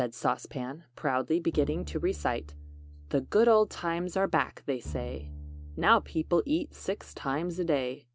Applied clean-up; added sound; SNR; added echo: none; Bowed string instrument; 13 dB; none.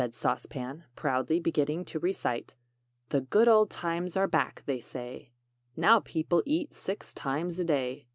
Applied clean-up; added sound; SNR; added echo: none; none; none; none.